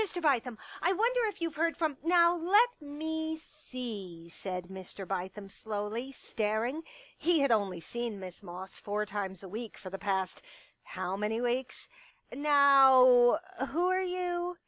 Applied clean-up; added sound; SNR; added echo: none; none; none; none.